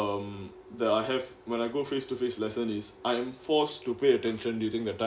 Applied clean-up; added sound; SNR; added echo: none; none; none; none.